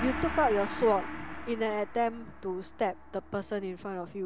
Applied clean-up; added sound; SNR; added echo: none; Gong; 8 dB; none.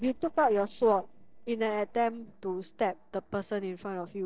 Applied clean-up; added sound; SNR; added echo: neural separator model SepFormer DNS4.